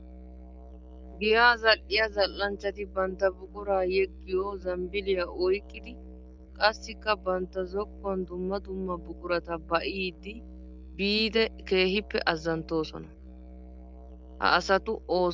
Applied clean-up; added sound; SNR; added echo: none; Musical instrument; 16 dB; none.